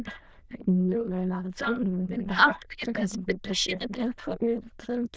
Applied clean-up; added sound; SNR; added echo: neural diffusion model UNIVERSE++.